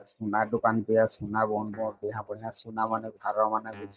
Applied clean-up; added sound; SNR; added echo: neural mask model DeepFilterNet 3.